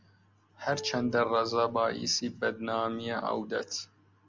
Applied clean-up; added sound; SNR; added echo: none; Plucked string instrument; 17 dB; none.